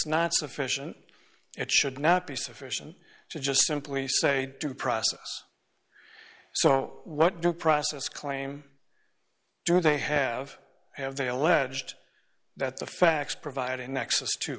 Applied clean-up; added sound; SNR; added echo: none; none; none; none.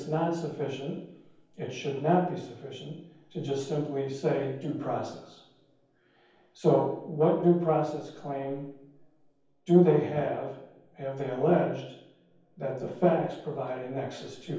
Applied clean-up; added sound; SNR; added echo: none; none; none; reverberation time 0.9 s.